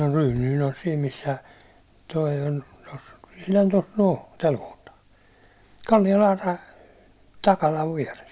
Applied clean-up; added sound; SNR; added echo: none; none; none; none.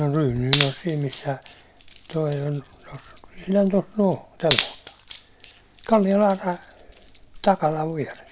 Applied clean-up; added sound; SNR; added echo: none; Wood; 10 dB; none.